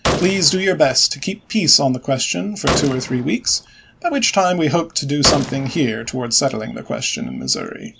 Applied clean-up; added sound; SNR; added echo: none; Gunshot, gunfire; 9 dB; none.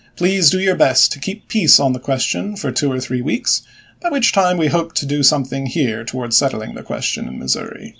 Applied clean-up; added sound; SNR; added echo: none; none; none; none.